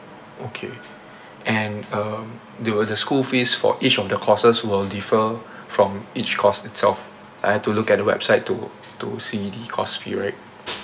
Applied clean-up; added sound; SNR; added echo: none; none; none; reverberation time 1.9 s.